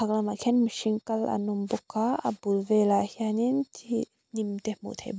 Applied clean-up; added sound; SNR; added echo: none; none; none; none.